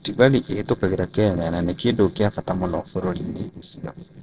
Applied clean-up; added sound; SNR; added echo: neural separator model SepFormer DNS4.